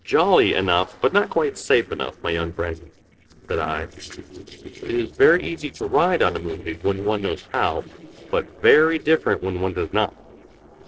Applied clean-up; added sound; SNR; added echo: neural separator model SepFormer DNS4.